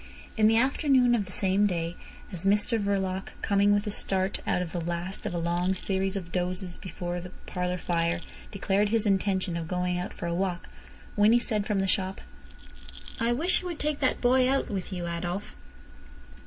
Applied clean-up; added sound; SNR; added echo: none; Animal + Rattle; 18 dB; none.